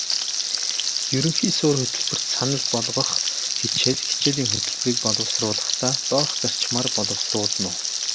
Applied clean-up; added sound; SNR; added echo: none; Frying (food); -2 dB; none.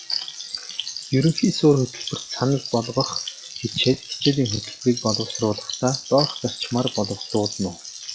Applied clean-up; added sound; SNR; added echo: classical method log-MMSE.